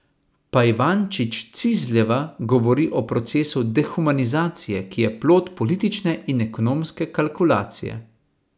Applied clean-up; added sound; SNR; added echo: none; none; none; none.